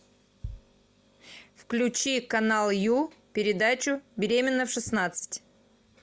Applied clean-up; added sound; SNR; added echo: none; Bass drum; 19 dB; none.